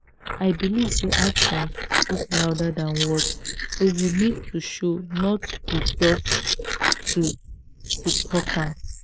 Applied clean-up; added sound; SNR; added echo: neural mask model Resemble Enhance denoiser.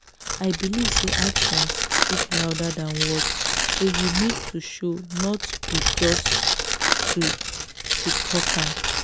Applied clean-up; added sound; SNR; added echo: none; Tearing; -3 dB; none.